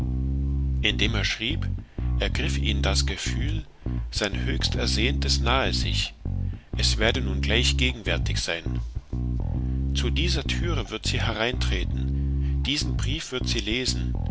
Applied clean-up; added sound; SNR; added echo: none; Bass guitar; -3 dB; none.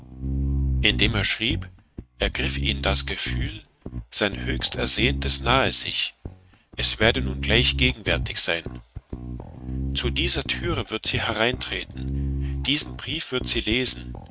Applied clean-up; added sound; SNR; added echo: neural mask model RNNoise.